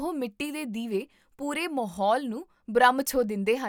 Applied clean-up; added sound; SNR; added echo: none; none; none; none.